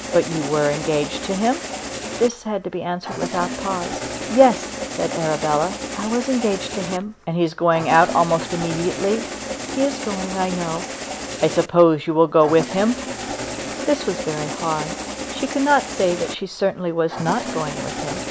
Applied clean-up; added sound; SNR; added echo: none; Engine starting; 8 dB; none.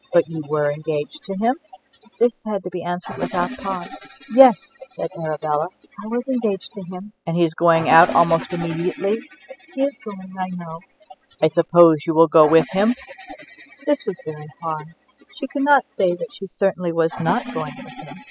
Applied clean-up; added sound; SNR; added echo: classical method spectral subtraction.